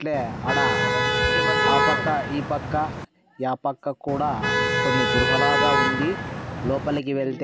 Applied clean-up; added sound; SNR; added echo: none; Motor vehicle (road); -4 dB; none.